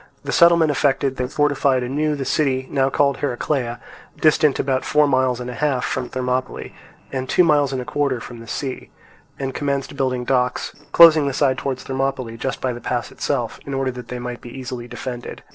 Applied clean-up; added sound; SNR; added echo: neural separator model SepFormer DNS4.